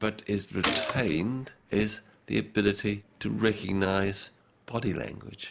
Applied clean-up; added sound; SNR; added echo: none; Gunshot, gunfire; 4 dB; none.